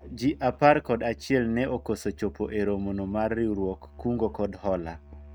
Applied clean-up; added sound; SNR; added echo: neural mask model RNNoise.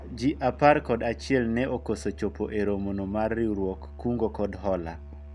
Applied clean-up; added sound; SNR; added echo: none; Musical instrument; 15 dB; none.